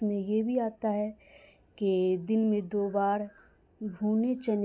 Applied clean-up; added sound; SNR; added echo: none; none; none; none.